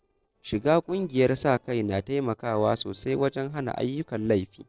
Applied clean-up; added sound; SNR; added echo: neural separator model SepFormer DNS4.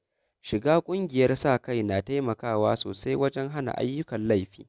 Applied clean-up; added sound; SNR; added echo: none; none; none; none.